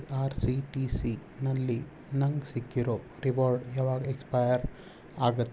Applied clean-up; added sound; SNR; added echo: none; none; none; none.